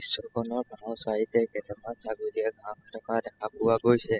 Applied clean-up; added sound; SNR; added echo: classical method spectral subtraction.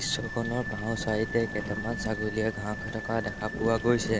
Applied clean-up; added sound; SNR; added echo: none; Thunder / Rain + Wind instrument, woodwind instrument; 5 dB; none.